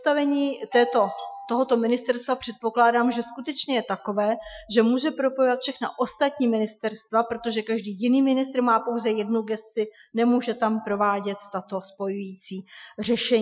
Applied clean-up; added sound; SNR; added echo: classical method Wiener filter.